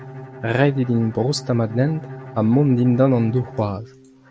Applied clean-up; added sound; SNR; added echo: none; Bowed string instrument; 17 dB; none.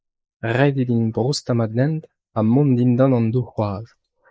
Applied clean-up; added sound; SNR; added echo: neural mask model Resemble Enhance denoiser.